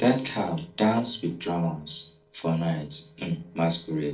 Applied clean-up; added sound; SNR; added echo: neural separator model SepFormer DNS4.